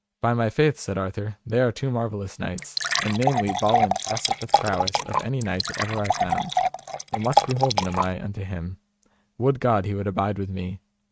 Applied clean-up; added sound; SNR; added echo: neural mask model RNNoise.